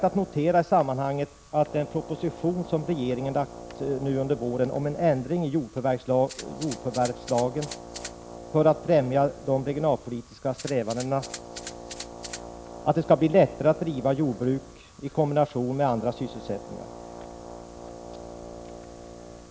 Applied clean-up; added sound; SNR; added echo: none; Rattle (instrument) + Brass instrument; 15 dB; none.